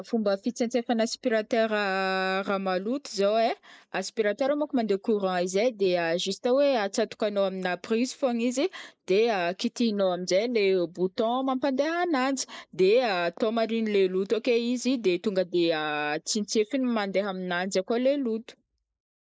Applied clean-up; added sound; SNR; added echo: neural mask model Resemble Enhance denoiser.